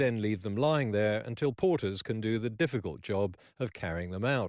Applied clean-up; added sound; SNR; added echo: none; none; none; none.